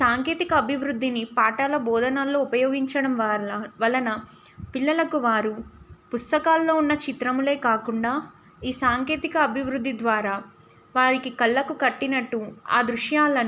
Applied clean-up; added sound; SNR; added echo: none; none; none; none.